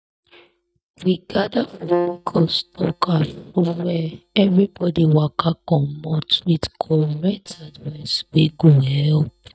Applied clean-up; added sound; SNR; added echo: neural mask model DeepFilterNet 3.